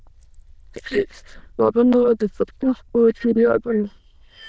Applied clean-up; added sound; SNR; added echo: neural diffusion model UNIVERSE++.